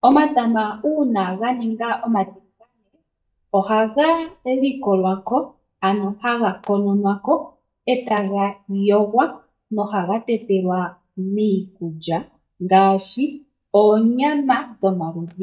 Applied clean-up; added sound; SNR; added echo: neural mask model DeepFilterNet 3.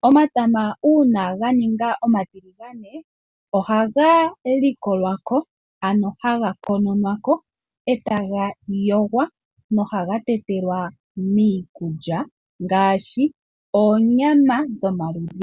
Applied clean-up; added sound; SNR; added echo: none; none; none; none.